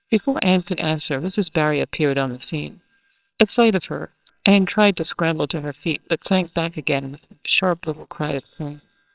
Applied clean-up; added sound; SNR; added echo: neural separator model SepFormer WHAMR!.